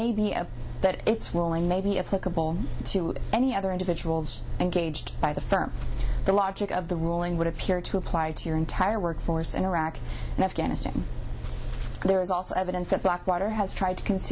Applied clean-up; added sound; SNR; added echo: none; none; none; none.